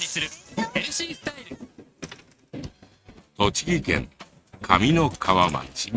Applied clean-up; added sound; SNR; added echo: neural mask model RNNoise.